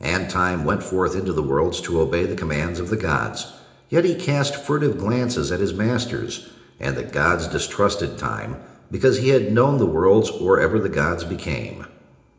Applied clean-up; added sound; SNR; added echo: none; none; none; reverberation time 0.8 s.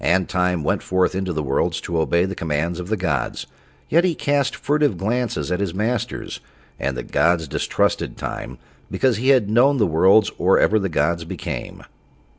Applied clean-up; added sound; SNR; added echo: none; none; none; none.